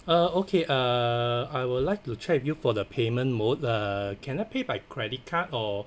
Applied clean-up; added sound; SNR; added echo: none; none; none; none.